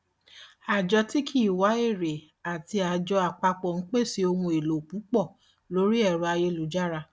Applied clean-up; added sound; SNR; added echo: none; none; none; none.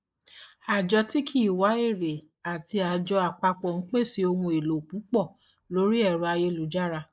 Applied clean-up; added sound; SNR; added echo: neural mask model Resemble Enhance denoiser.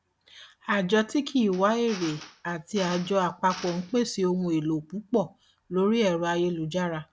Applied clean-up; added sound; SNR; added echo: none; Drill; 17 dB; none.